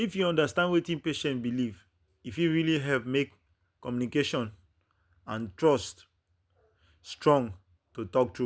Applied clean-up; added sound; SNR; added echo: none; none; none; none.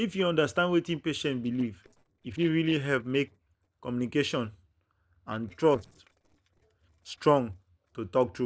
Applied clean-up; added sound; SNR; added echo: neural separator model SepFormer DNS4.